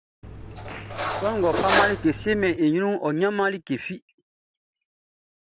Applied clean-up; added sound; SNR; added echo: none; Cutlery, silverware; 1 dB; none.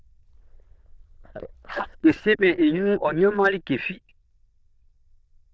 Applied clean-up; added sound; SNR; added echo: neural diffusion model UNIVERSE++.